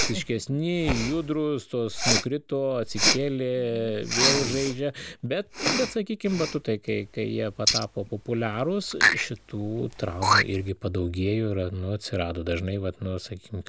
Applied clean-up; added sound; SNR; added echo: none; Respiratory sounds; 2 dB; none.